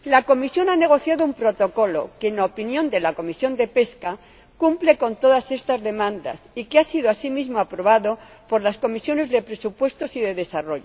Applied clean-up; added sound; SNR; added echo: none; none; none; none.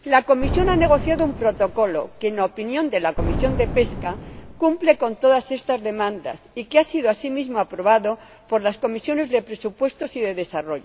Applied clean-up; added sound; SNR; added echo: none; Boom; 6 dB; none.